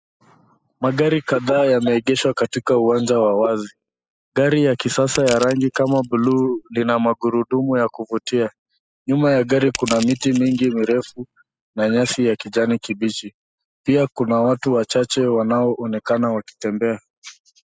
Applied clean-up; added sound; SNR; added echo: classical method spectral subtraction.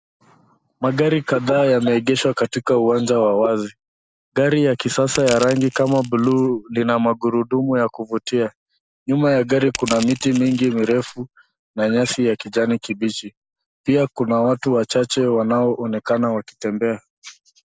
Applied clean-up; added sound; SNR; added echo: none; Crushing; 14 dB; none.